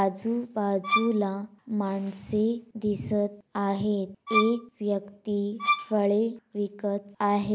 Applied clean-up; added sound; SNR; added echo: none; Bowed string instrument; 1 dB; none.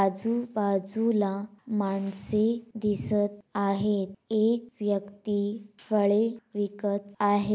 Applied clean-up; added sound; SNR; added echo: none; none; none; none.